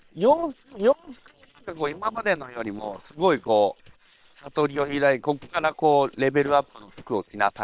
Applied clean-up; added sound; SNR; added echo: neural separator model SepFormer WHAM!.